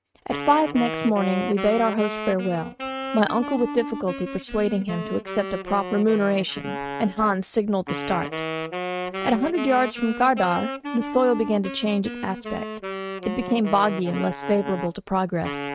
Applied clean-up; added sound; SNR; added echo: neural mask model RNNoise.